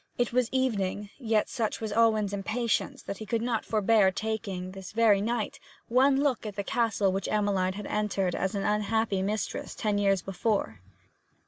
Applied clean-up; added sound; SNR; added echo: none; none; none; none.